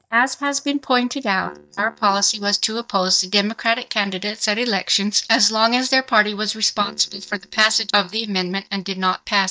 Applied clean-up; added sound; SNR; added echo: neural mask model DeepFilterNet 3.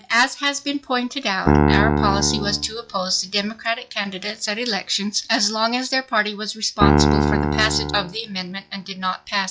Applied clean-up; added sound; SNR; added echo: classical method log-MMSE.